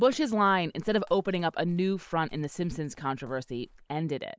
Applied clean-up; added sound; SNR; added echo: neural mask model Resemble Enhance denoiser.